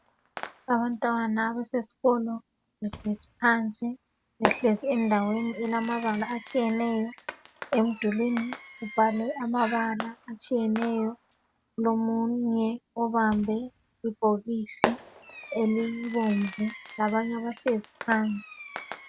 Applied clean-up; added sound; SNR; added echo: none; Fireworks; 12 dB; none.